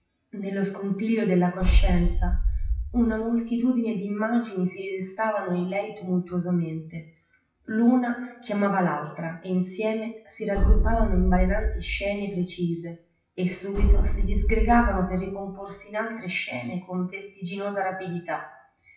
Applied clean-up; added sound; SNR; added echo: classical method WPE with log-MMSE.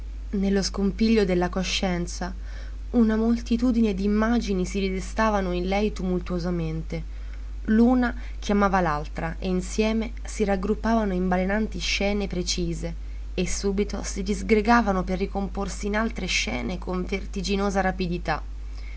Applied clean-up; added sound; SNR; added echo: none; none; none; none.